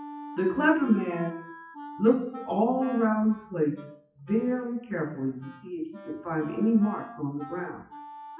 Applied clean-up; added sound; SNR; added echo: classical method WPE with log-MMSE.